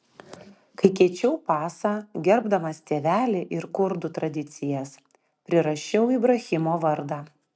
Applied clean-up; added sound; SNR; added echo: none; none; none; none.